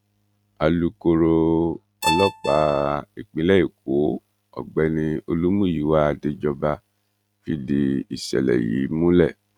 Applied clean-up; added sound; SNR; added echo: neural mask model RNNoise.